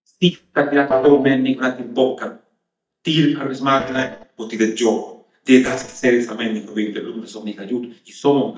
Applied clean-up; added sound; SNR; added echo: neural mask model DeepFilterNet 3.